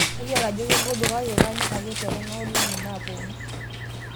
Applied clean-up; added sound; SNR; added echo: none; Run + Shatter; -5 dB; none.